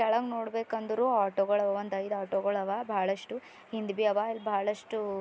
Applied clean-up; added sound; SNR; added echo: none; none; none; none.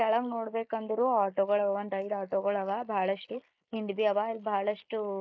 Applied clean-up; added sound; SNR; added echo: neural mask model Resemble Enhance denoiser.